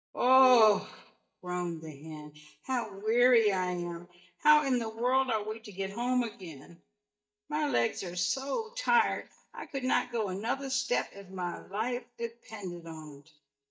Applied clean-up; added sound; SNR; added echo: neural mask model DeepFilterNet 3.